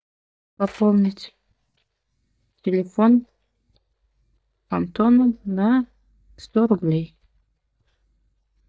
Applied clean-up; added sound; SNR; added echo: neural mask model DeepFilterNet 3.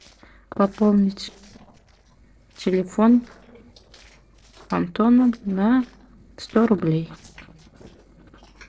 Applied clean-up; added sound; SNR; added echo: neural separator model SepFormer DNS4.